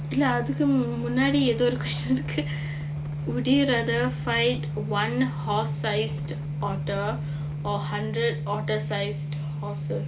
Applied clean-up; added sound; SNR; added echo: none; Wind; 18 dB; none.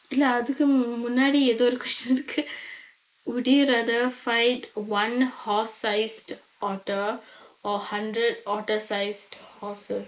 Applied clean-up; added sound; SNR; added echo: neural mask model Resemble Enhance denoiser.